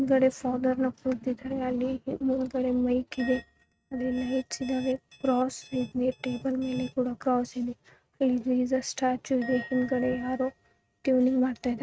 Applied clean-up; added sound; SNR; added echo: neural mask model RNNoise.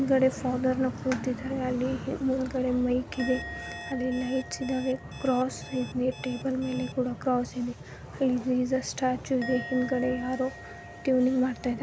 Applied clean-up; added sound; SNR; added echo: none; Alarm + Musical instrument; 17 dB; none.